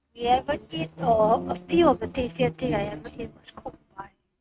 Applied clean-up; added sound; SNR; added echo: neural mask model RNNoise.